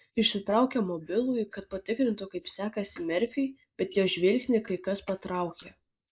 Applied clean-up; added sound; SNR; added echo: neural mask model Resemble Enhance denoiser.